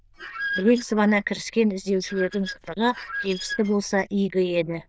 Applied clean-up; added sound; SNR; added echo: neural diffusion model UNIVERSE++.